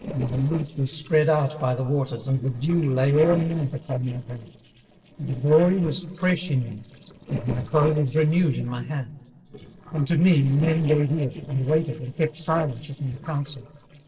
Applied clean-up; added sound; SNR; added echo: neural separator model SepFormer DNS4.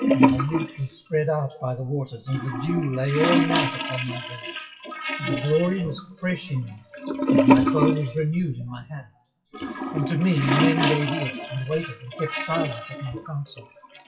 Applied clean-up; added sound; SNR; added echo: classical method WPE with log-MMSE.